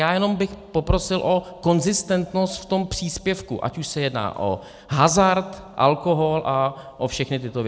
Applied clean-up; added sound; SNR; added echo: none; none; none; none.